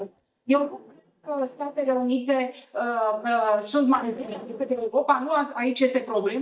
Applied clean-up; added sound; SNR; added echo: neural mask model DeepFilterNet 3.